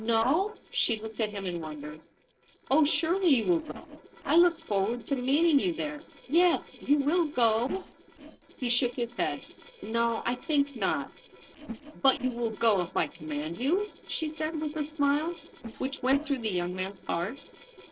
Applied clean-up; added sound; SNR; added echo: neural separator model SepFormer DNS4.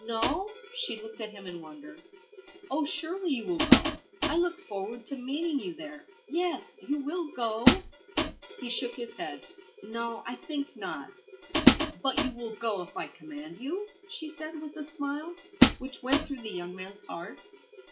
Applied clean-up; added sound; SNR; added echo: classical method WPE with log-MMSE.